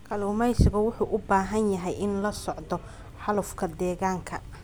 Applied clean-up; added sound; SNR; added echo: none; none; none; none.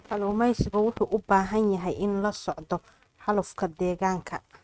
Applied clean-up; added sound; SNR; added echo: neural mask model RNNoise.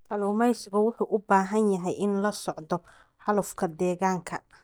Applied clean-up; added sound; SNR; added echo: neural mask model DeepFilterNet 3.